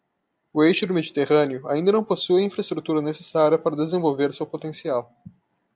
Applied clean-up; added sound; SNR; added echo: none; none; none; none.